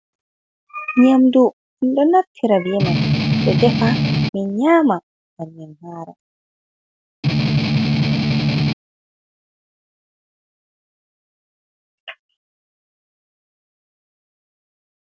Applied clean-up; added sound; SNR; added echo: none; Strum; -5 dB; none.